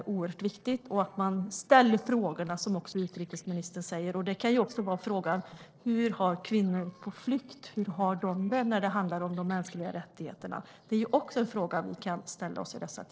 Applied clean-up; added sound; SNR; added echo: neural separator model SepFormer DNS4.